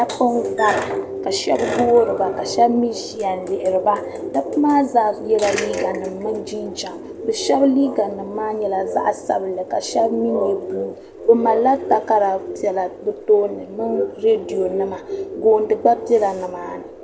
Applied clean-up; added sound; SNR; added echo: none; none; none; none.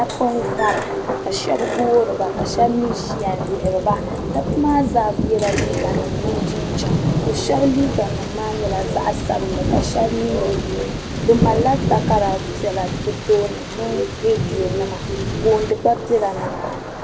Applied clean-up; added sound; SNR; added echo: none; Thunder; 4 dB; none.